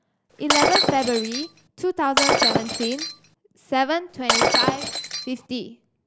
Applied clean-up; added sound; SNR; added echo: none; Shatter; -4 dB; none.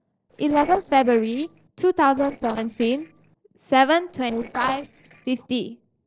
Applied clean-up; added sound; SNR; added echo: neural separator model SepFormer DNS4.